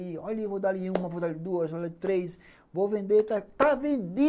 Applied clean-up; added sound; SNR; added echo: none; none; none; none.